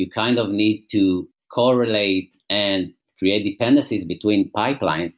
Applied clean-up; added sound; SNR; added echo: none; none; none; none.